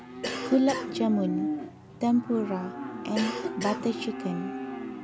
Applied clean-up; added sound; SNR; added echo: none; Livestock, farm animals, working animals + Cough; 4 dB; none.